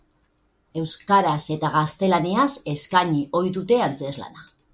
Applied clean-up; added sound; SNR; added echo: none; none; none; none.